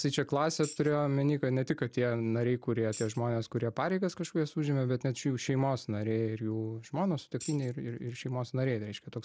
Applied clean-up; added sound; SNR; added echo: none; Tambourine; 18 dB; none.